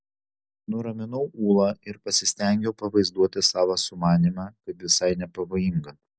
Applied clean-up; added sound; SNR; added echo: none; none; none; none.